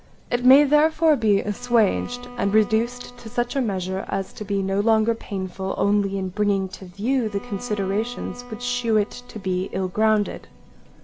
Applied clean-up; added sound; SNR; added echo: none; Rain + Bowed string instrument; 19 dB; none.